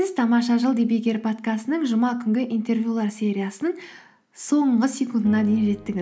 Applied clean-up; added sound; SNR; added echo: none; none; none; none.